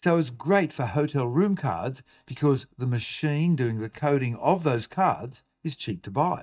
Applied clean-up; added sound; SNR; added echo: neural mask model DeepFilterNet 3.